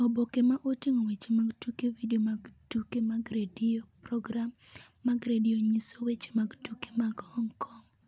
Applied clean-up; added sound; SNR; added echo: none; none; none; none.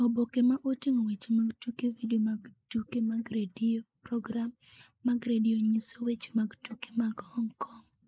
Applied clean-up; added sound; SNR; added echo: neural mask model Resemble Enhance denoiser.